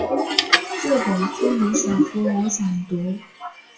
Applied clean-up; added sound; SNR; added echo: classical method WPE with log-MMSE.